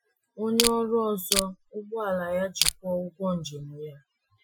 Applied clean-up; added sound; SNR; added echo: classical method Wiener filter.